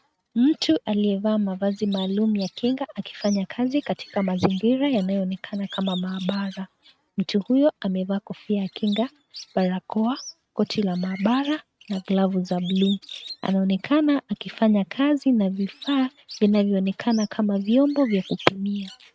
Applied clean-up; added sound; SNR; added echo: neural mask model RNNoise.